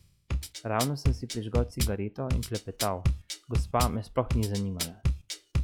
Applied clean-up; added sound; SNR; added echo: classical method log-MMSE.